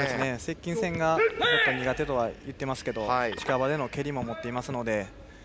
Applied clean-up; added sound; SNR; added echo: none; Telephone; 14 dB; none.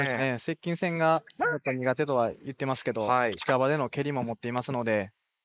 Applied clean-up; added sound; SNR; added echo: neural mask model Resemble Enhance denoiser.